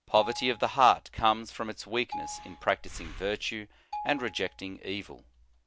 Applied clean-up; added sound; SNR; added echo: none; Breathing + Marimba, xylophone; 13 dB; none.